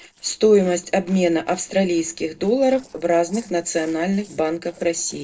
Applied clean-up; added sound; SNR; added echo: neural separator model SepFormer DNS4.